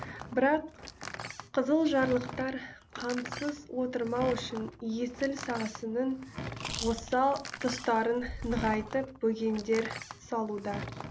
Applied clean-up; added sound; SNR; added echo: none; Chewing, mastication + Door; 11 dB; none.